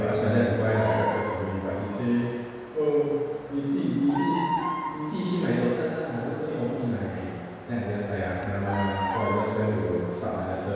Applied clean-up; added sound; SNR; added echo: none; Bird vocalization, bird call, bird song; 9 dB; reverberation time 1.9 s.